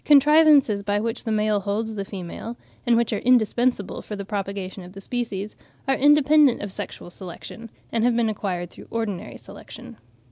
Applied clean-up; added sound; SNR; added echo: none; none; none; none.